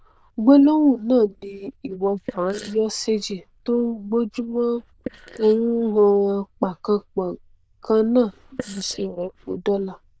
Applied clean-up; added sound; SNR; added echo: neural diffusion model UNIVERSE++.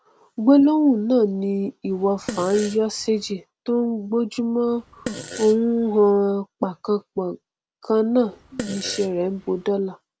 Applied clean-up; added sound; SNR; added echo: none; Fart; 14 dB; none.